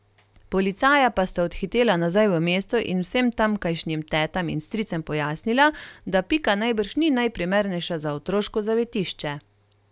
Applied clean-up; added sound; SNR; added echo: none; none; none; none.